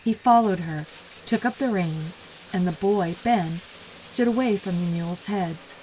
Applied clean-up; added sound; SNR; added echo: none; Bathtub (filling or washing); 18 dB; none.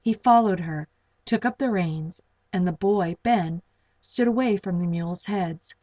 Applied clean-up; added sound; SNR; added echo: none; none; none; none.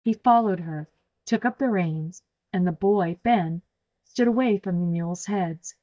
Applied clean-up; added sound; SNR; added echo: neural mask model DeepFilterNet 3.